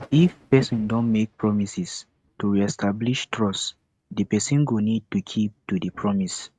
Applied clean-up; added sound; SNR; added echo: neural mask model RNNoise.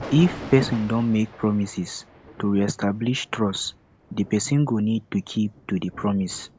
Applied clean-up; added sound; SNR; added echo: none; Thunder; 17 dB; none.